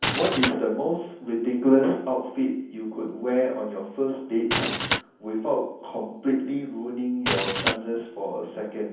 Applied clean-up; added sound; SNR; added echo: none; Glass; 2 dB; reverberation time 0.7 s.